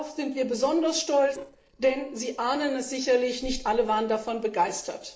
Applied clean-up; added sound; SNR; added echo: neural separator model SepFormer DNS4.